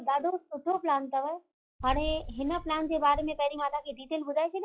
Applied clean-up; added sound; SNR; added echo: classical method log-MMSE.